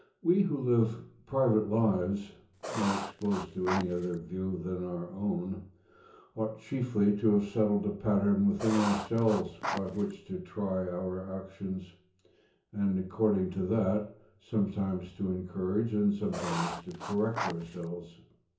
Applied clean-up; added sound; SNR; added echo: none; Writing; 7 dB; reverberation time 0.6 s.